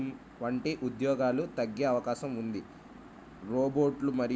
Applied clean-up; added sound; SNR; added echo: none; none; none; none.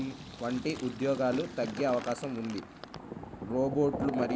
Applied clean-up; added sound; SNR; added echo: none; Fill (with liquid); 9 dB; none.